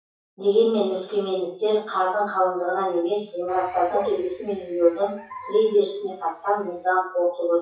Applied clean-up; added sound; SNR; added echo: classical method WPE with log-MMSE.